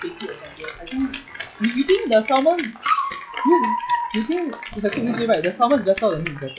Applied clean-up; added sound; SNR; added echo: classical method log-MMSE.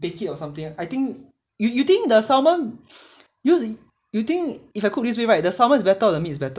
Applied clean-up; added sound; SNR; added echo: none; none; none; none.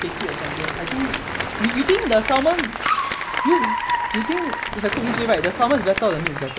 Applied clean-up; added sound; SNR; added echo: none; Applause + Car; 2 dB; none.